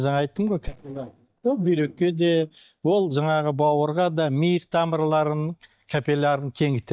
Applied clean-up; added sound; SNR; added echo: neural mask model DeepFilterNet 3.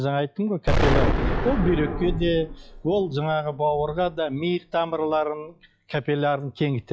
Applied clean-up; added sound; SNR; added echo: classical method log-MMSE.